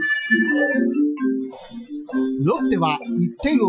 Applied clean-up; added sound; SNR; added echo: classical method Wiener filter.